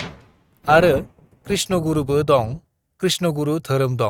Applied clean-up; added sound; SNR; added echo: neural mask model RNNoise.